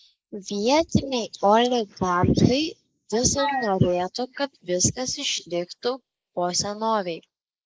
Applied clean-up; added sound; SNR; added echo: neural mask model Resemble Enhance denoiser.